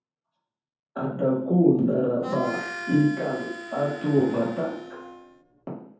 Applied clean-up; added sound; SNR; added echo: none; Harmonica; 11 dB; reverberation time 0.7 s.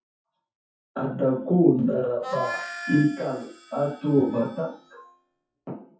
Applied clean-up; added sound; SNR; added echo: classical method WPE with log-MMSE.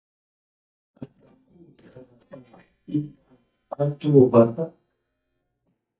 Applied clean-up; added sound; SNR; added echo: neural mask model DeepFilterNet 3.